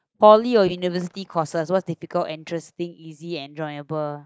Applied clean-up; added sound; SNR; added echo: neural mask model DeepFilterNet 3.